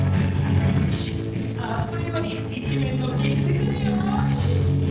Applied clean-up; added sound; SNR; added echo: neural separator model SepFormer DNS4.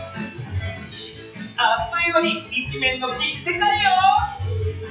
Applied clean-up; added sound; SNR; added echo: classical method WPE with log-MMSE.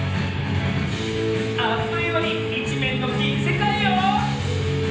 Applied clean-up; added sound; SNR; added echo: none; Bowed string instrument; 20 dB; reverberation time 0.9 s.